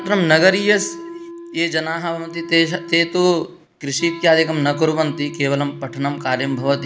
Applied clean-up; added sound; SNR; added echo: none; Wind instrument, woodwind instrument; 14 dB; none.